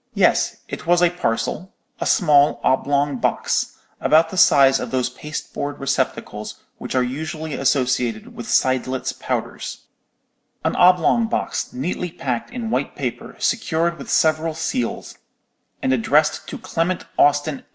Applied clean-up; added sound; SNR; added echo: none; none; none; none.